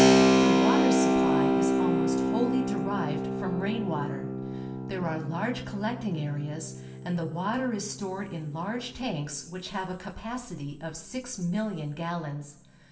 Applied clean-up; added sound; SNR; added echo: none; Keyboard (musical); -5 dB; reverberation time 0.9 s.